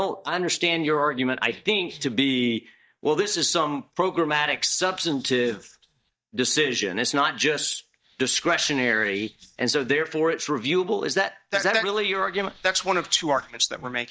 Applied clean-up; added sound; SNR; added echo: neural mask model DeepFilterNet 3.